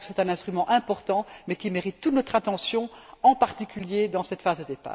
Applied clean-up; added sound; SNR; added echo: none; none; none; none.